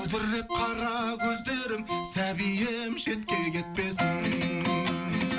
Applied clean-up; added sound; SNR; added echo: none; Ringtone; 8 dB; none.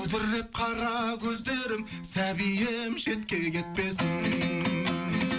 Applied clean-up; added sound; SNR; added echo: none; none; none; none.